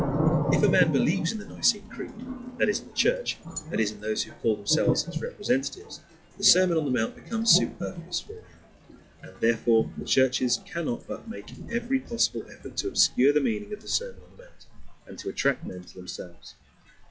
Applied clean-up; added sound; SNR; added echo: classical method log-MMSE.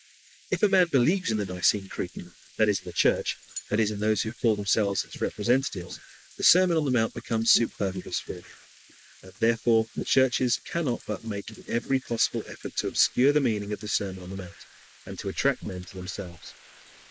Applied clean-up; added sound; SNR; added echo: neural mask model Resemble Enhance denoiser.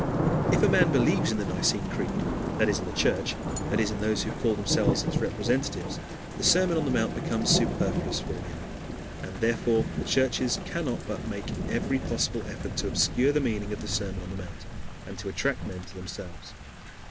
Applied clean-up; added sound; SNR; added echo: none; Thunder / Rain; 1 dB; none.